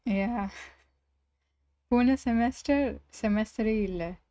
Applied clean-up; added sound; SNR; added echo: neural mask model RNNoise.